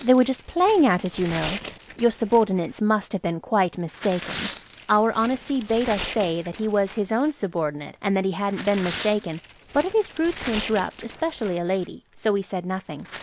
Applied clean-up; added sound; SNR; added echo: none; Tearing; 14 dB; none.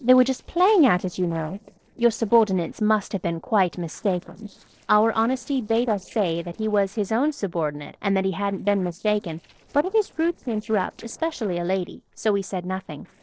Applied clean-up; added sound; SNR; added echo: neural separator model SepFormer DNS4.